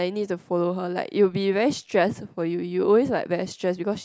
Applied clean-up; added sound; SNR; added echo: none; none; none; none.